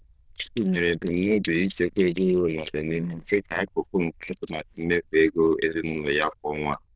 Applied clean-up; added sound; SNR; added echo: neural diffusion model UNIVERSE++.